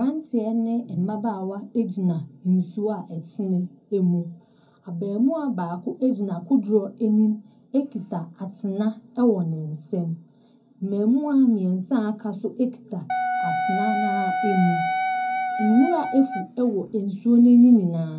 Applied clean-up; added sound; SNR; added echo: none; Wind instrument, woodwind instrument; 3 dB; reverberation time 0.3 s.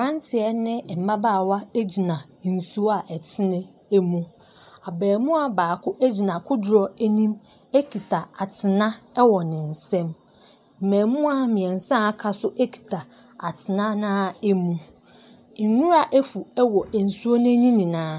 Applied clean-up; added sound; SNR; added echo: none; none; none; none.